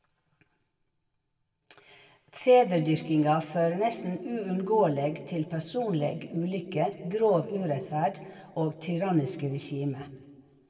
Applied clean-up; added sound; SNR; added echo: none; none; none; reverberation time 1.4 s.